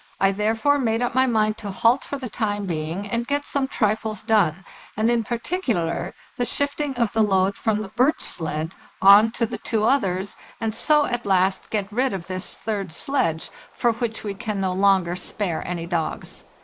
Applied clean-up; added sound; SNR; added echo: neural mask model Resemble Enhance denoiser.